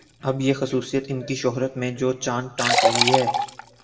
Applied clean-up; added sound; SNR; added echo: none; Liquid; 1 dB; reverberation time 0.7 s.